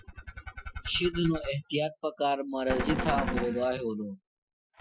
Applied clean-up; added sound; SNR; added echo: classical method Wiener filter.